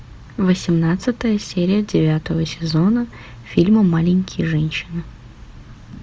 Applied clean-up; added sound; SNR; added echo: none; none; none; none.